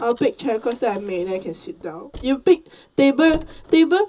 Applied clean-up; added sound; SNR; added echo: none; Car; 20 dB; reverberation time 0.2 s.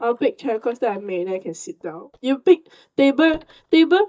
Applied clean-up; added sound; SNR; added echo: neural mask model DeepFilterNet 3.